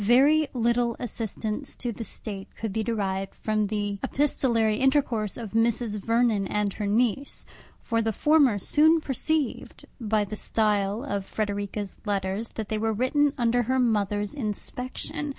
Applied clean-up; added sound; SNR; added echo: none; none; none; none.